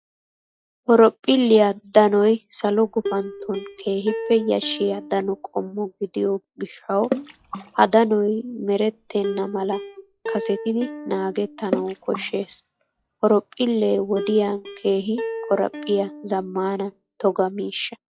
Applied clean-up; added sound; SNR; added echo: classical method log-MMSE.